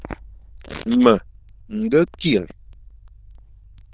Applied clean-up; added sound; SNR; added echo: neural diffusion model UNIVERSE++.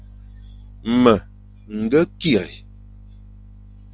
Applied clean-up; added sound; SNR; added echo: none; none; none; none.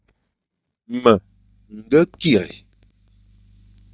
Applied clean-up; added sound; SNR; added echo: neural mask model DeepFilterNet 3.